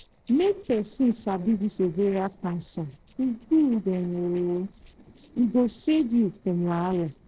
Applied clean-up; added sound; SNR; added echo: neural separator model SepFormer DNS4.